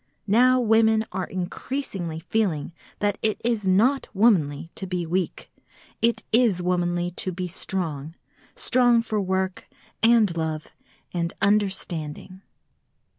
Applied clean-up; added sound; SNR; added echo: none; none; none; none.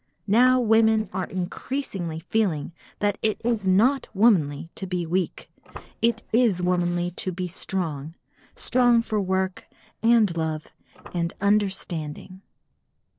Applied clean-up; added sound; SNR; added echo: neural separator model SepFormer DNS4.